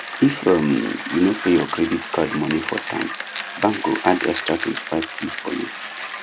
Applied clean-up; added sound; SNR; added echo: none; Bicycle; 9 dB; none.